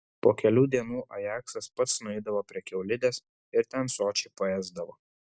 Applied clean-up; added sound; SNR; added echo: none; none; none; none.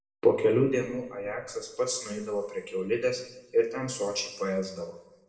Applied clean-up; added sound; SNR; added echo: none; none; none; reverberation time 0.9 s.